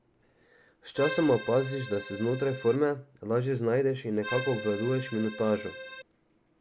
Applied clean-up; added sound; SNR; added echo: none; Accordion; 9 dB; none.